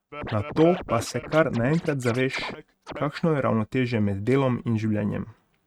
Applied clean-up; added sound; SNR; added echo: neural mask model RNNoise.